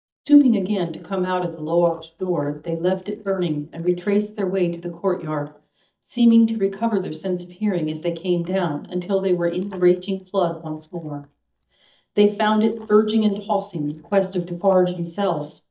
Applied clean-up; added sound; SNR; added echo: neural mask model DeepFilterNet 3.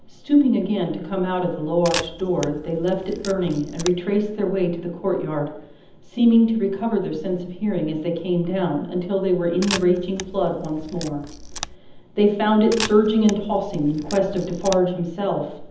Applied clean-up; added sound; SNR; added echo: none; Camera; 12 dB; reverberation time 0.8 s.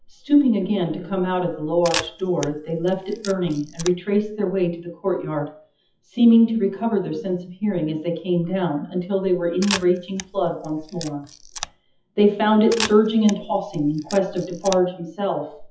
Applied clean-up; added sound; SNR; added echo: classical method WPE with log-MMSE.